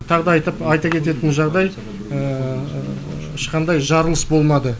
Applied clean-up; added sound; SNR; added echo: none; none; none; none.